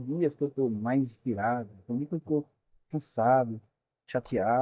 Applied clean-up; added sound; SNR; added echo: neural mask model DeepFilterNet 3.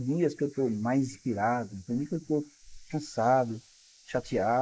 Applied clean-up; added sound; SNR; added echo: neural mask model Resemble Enhance denoiser.